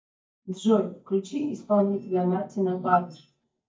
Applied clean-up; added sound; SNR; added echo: neural mask model DeepFilterNet 3.